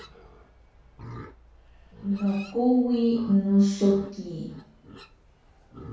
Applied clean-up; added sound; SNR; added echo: none; Livestock, farm animals, working animals; 20 dB; reverberation time 0.6 s.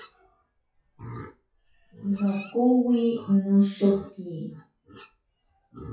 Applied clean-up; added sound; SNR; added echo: classical method WPE with log-MMSE.